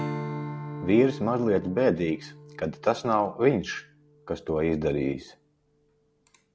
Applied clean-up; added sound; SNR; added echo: none; Strum; 12 dB; none.